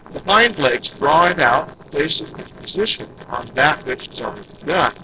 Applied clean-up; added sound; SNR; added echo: neural separator model SepFormer DNS4.